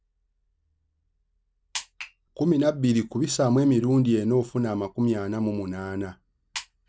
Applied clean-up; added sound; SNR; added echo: none; none; none; none.